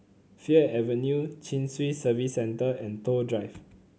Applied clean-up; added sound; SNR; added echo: none; none; none; none.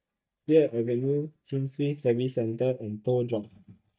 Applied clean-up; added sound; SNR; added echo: neural mask model DeepFilterNet 3.